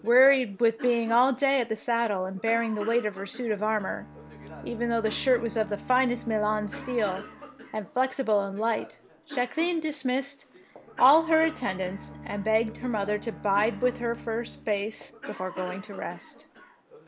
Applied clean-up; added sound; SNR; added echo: none; Cough + Bowed string instrument; 16 dB; none.